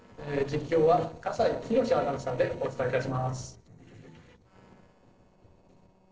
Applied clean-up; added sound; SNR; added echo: neural separator model SepFormer DNS4.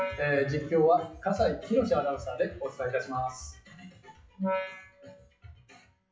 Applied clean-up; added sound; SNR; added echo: classical method WPE with log-MMSE.